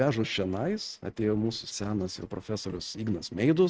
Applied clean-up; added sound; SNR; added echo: neural mask model RNNoise.